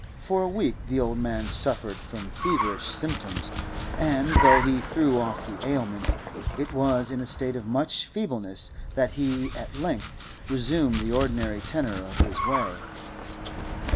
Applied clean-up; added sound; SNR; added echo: none; Domestic sounds, home sounds + Car; 2 dB; none.